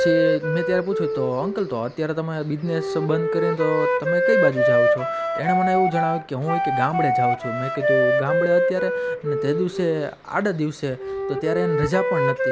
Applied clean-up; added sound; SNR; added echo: none; Wind instrument, woodwind instrument; -2 dB; none.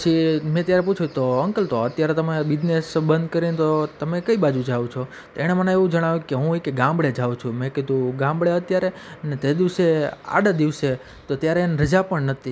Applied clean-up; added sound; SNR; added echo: none; none; none; none.